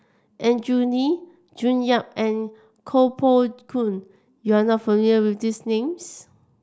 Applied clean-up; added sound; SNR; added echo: none; none; none; none.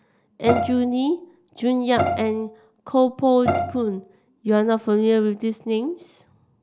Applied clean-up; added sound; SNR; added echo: none; Bowed string instrument; 5 dB; none.